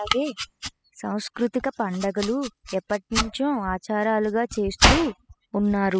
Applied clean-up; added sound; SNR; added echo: classical method spectral subtraction.